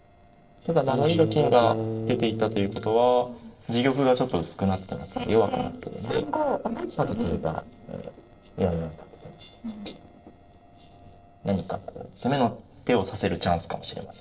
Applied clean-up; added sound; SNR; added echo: neural separator model SepFormer DNS4.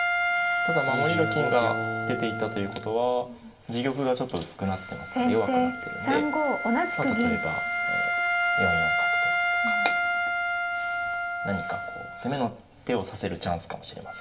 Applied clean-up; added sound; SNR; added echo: none; Wind instrument, woodwind instrument; 0 dB; reverberation time 0.7 s.